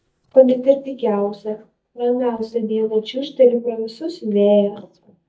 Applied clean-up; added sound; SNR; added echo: neural mask model DeepFilterNet 3.